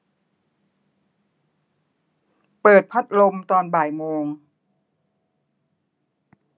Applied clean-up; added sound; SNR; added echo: none; none; none; none.